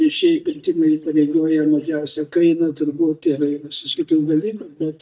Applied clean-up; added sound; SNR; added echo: neural mask model DeepFilterNet 3.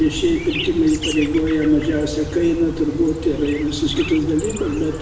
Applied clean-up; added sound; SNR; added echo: none; Chirp, tweet; 10 dB; reverberation time 0.8 s.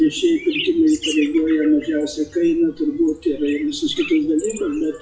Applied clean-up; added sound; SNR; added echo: classical method WPE with log-MMSE.